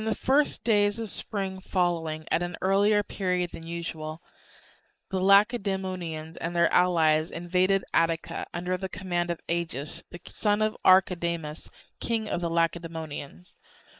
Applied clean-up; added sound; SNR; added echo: neural mask model Resemble Enhance denoiser.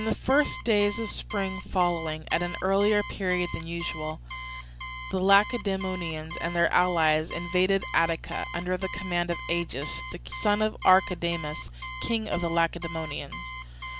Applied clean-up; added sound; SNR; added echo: none; Alarm; 12 dB; none.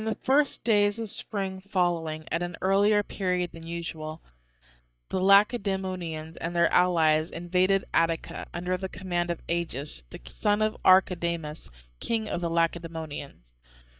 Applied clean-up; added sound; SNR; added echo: neural mask model DeepFilterNet 3.